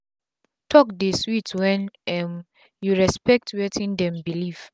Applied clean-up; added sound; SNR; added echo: none; none; none; none.